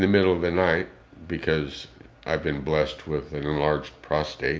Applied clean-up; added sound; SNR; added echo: none; none; none; none.